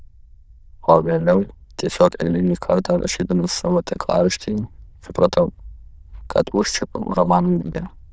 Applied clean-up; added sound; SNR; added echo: neural diffusion model UNIVERSE++.